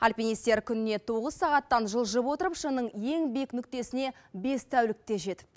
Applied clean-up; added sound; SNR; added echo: none; none; none; none.